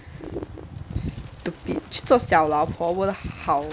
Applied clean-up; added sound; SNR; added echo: none; Wind; 15 dB; none.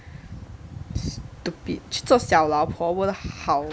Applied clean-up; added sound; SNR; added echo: none; none; none; none.